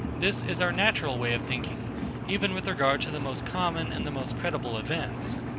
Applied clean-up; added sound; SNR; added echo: none; Engine; 3 dB; none.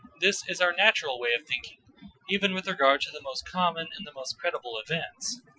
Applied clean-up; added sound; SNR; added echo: classical method Wiener filter.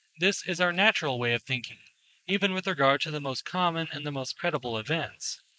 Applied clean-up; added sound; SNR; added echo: neural mask model Resemble Enhance denoiser.